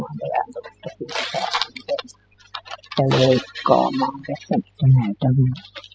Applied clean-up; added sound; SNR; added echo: classical method spectral subtraction.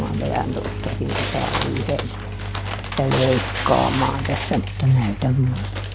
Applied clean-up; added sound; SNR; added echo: none; Piano; 18 dB; none.